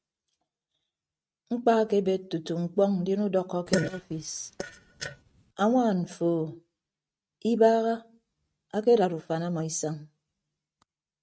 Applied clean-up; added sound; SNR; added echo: neural mask model RNNoise.